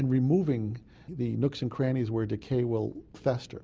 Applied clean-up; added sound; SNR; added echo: none; none; none; none.